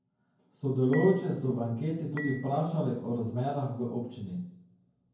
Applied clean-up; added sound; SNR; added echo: none; Dishes, pots, and pans / Chink, clink; 15 dB; reverberation time 0.9 s.